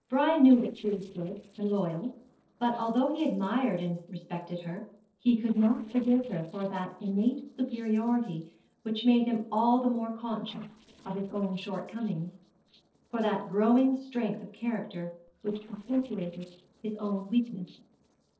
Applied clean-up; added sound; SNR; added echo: neural separator model SepFormer DNS4.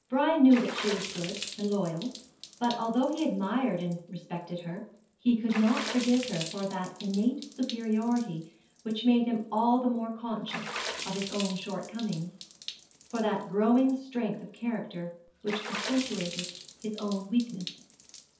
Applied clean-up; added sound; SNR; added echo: none; Water / Splash, splatter; 13 dB; reverberation time 0.5 s.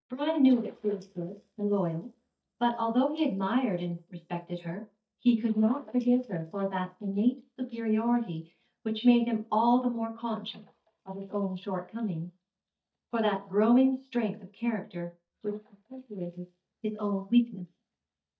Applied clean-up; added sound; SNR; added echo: neural mask model DeepFilterNet 3.